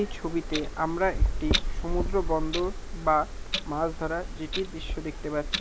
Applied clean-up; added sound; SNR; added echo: none; Clock; 0 dB; none.